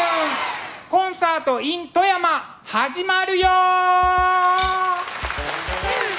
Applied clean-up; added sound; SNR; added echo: none; Cutlery, silverware / Dishes, pots, and pans; 15 dB; none.